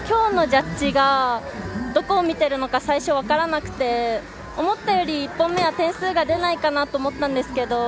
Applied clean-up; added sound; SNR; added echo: none; Bowed string instrument; 19 dB; none.